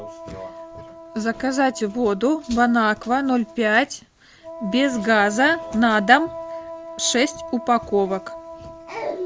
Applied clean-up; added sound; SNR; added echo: none; Wind instrument, woodwind instrument; 15 dB; none.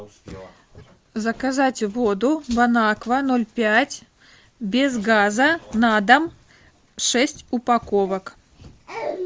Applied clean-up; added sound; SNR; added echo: none; none; none; none.